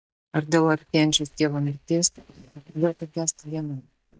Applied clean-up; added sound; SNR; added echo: neural mask model DeepFilterNet 3.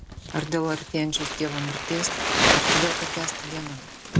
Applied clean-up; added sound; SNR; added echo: none; Crumpling, crinkling; -3 dB; none.